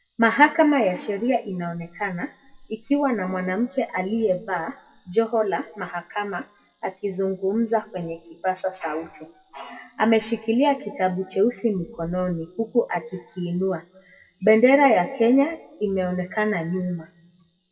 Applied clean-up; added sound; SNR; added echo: classical method WPE with log-MMSE.